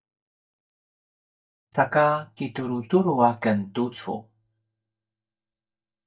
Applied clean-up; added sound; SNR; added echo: neural mask model DeepFilterNet 3.